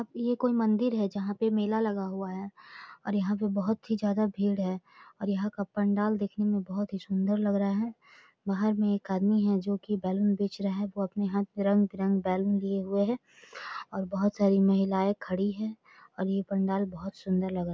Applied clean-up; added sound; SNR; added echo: none; none; none; none.